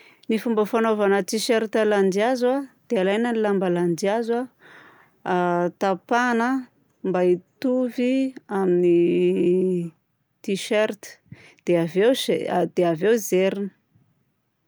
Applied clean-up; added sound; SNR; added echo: none; none; none; none.